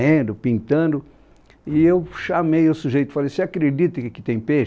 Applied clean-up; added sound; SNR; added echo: none; none; none; none.